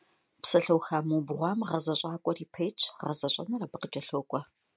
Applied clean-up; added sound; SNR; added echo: none; none; none; none.